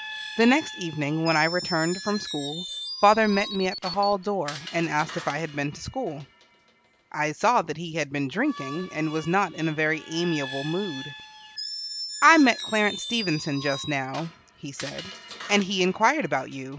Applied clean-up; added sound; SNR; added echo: none; Screech + Alarm; 13 dB; none.